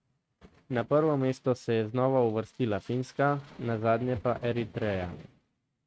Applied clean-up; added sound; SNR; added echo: neural mask model RNNoise.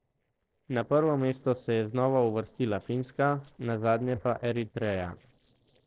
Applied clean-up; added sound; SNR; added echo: neural separator model SepFormer DNS4.